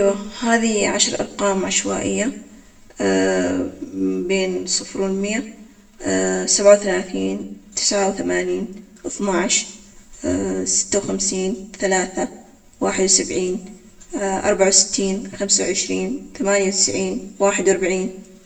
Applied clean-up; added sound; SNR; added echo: none; none; none; reverberation time 0.6 s.